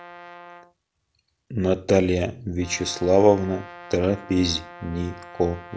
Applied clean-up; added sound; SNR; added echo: none; Brass instrument; 19 dB; none.